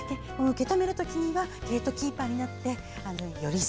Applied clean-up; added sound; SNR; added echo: none; none; none; none.